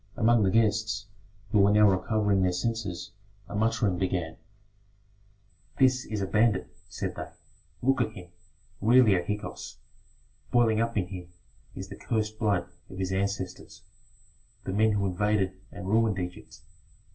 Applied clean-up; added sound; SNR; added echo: none; none; none; reverberation time 0.2 s.